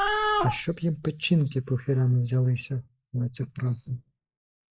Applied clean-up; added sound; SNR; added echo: neural mask model Resemble Enhance denoiser.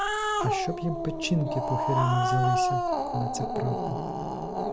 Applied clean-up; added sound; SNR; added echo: none; Growling; -2 dB; none.